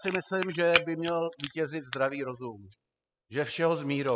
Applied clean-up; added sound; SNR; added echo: classical method spectral subtraction.